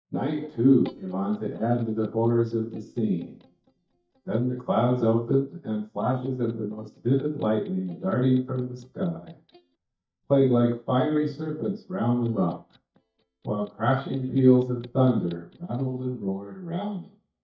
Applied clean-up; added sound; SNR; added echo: neural mask model DeepFilterNet 3.